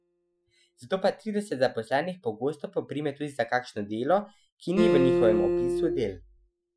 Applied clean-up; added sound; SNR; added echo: classical method Wiener filter.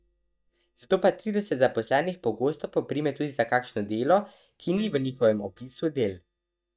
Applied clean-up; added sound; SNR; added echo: neural mask model DeepFilterNet 3.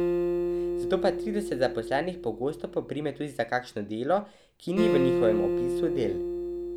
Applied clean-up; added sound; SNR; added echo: none; Acoustic guitar; 0 dB; none.